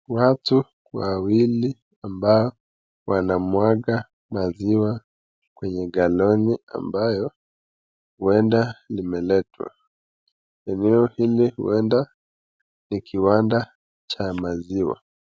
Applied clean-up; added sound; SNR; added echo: none; none; none; none.